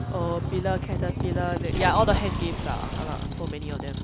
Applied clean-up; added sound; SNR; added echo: none; Splash, splatter + Motor vehicle (road); -1 dB; none.